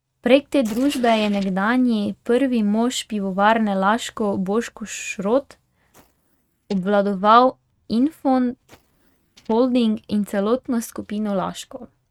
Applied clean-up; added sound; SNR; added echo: neural mask model RNNoise.